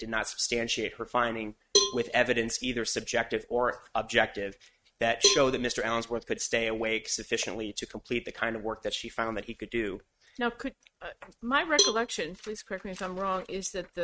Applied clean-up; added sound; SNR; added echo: neural mask model RNNoise.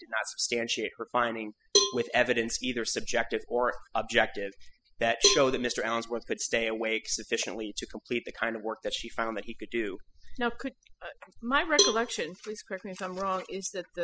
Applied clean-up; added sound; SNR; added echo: classical method spectral subtraction.